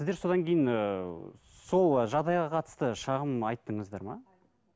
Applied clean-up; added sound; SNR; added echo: none; none; none; none.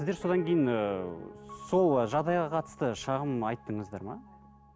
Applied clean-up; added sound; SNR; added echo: none; Piano; 17 dB; none.